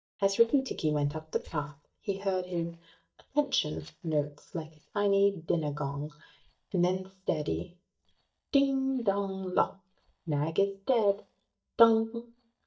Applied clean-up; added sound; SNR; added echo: neural mask model DeepFilterNet 3.